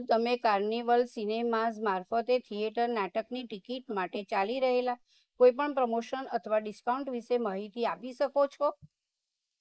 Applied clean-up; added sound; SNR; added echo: neural mask model Resemble Enhance denoiser.